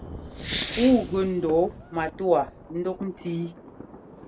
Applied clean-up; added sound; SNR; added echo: none; Fireworks; 10 dB; none.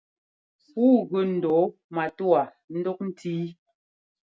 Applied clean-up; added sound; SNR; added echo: none; none; none; none.